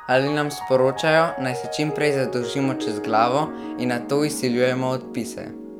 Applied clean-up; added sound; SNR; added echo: none; Piano; 9 dB; none.